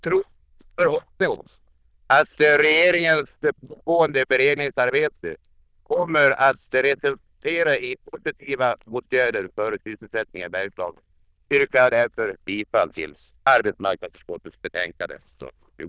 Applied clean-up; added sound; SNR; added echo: neural diffusion model UNIVERSE++.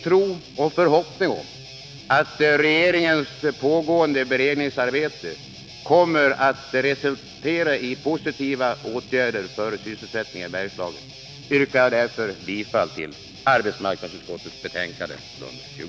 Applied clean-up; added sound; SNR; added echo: none; Guitar; 18 dB; none.